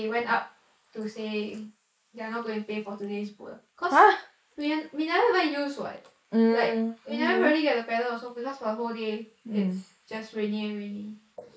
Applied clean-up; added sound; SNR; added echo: neural mask model Resemble Enhance denoiser.